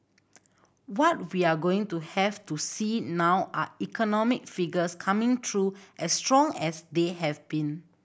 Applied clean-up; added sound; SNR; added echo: none; none; none; none.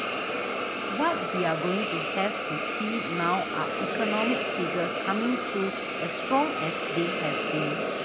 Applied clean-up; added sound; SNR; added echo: none; Hiss; -1 dB; none.